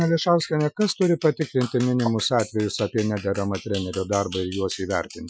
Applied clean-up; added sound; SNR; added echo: classical method Wiener filter.